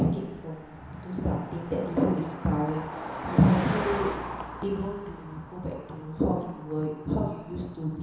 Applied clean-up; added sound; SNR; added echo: none; Car passing by; 9 dB; reverberation time 1.0 s.